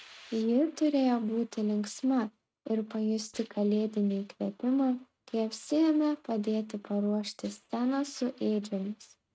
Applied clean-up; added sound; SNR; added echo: neural mask model RNNoise.